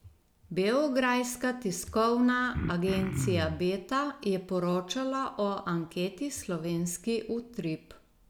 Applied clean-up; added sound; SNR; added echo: none; Cough; 4 dB; none.